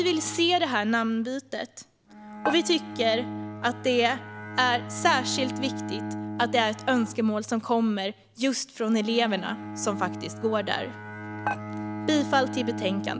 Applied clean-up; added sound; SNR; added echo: none; Dishes, pots, and pans + Bowed string instrument; 9 dB; none.